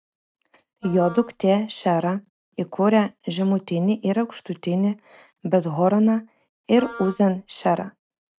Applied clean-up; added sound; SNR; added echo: neural mask model RNNoise.